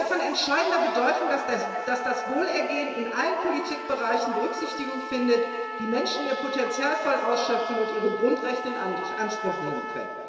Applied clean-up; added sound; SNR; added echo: none; Trumpet; 9 dB; reverberation time 2.5 s.